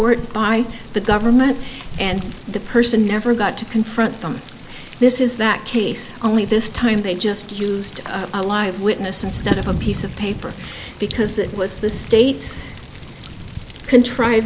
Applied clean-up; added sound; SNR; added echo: none; Thunder; 11 dB; none.